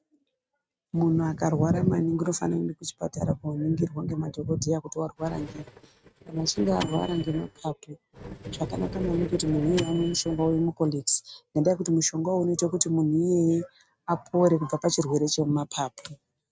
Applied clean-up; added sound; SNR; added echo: neural mask model RNNoise.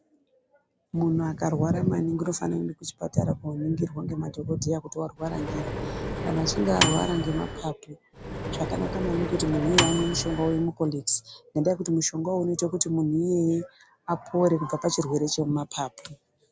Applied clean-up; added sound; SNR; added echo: none; Microwave oven; 2 dB; none.